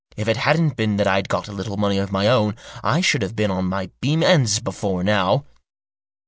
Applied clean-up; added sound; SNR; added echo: none; none; none; none.